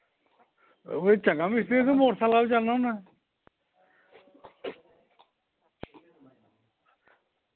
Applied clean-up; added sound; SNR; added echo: none; none; none; none.